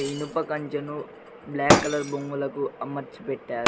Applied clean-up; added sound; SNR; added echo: none; Shatter; -2 dB; none.